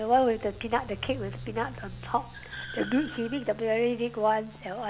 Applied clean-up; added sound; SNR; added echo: none; Car + Walk, footsteps; 14 dB; none.